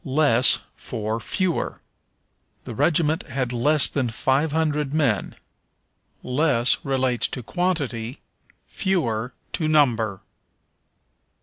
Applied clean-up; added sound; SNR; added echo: none; none; none; none.